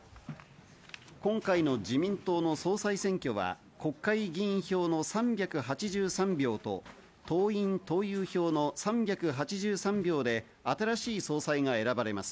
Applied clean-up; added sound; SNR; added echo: none; none; none; none.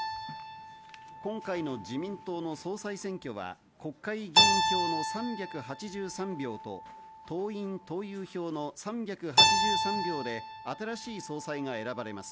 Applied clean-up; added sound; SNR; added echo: none; Keyboard (musical); -4 dB; none.